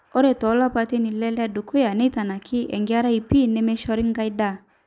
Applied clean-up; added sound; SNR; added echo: none; none; none; none.